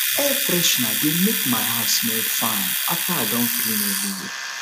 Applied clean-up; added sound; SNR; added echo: none; Domestic sounds, home sounds; -3 dB; none.